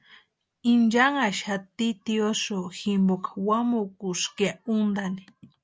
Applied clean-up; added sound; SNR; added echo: none; none; none; none.